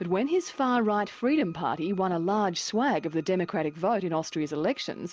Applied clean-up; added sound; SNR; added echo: none; none; none; none.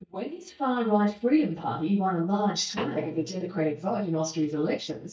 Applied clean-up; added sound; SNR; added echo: neural mask model DeepFilterNet 3.